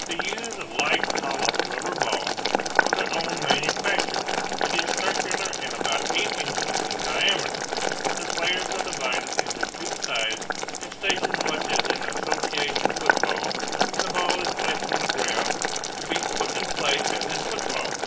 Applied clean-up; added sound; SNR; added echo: none; Boiling; -5 dB; reverberation time 0.2 s.